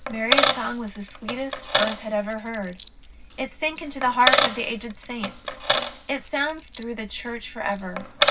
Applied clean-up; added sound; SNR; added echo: none; Coin (dropping); -1 dB; reverberation time 0.4 s.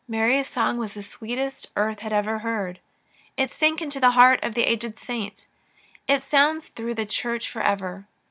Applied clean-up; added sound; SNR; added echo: none; none; none; none.